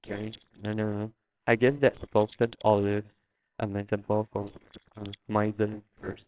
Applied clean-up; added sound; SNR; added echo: neural separator model SepFormer WHAMR!.